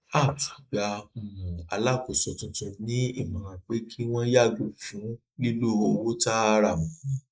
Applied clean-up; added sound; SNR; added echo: neural mask model Resemble Enhance denoiser.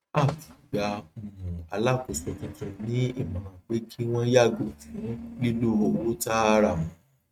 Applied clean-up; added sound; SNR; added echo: neural mask model RNNoise.